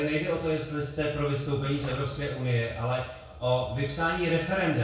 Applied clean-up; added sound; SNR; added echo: none; Gurgling; 19 dB; reverberation time 0.6 s.